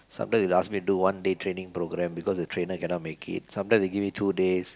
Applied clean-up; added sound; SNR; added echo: none; none; none; none.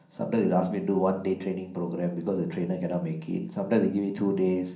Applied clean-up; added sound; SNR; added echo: none; none; none; reverberation time 0.6 s.